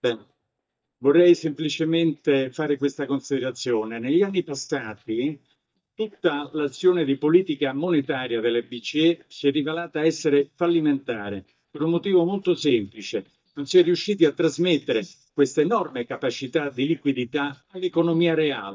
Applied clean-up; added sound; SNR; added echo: neural mask model DeepFilterNet 3.